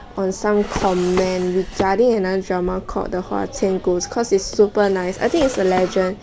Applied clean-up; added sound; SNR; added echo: none; Drawer open or close; 13 dB; none.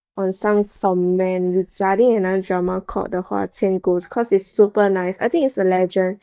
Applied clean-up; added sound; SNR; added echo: neural mask model DeepFilterNet 3.